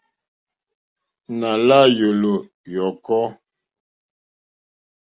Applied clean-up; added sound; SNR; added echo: none; none; none; none.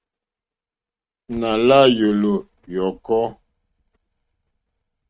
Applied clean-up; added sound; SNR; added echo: neural mask model RNNoise.